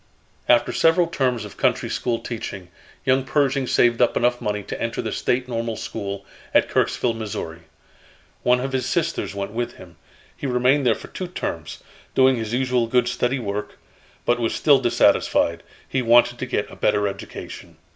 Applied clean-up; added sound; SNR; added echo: none; none; none; none.